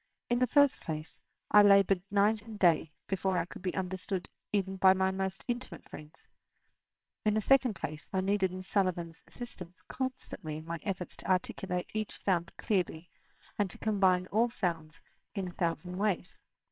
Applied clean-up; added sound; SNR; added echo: neural separator model SepFormer WHAMR!.